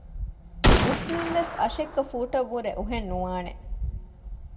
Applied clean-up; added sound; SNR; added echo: none; Gunshot, gunfire; -3 dB; reverberation time 2.1 s.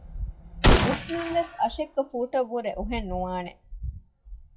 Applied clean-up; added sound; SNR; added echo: classical method WPE with log-MMSE.